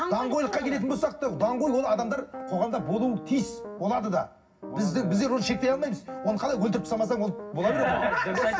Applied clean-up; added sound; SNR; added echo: none; Piano; 13 dB; reverberation time 0.4 s.